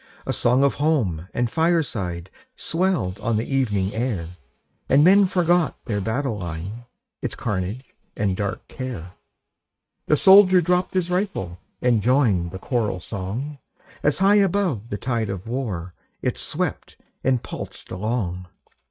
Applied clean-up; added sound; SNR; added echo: neural mask model RNNoise.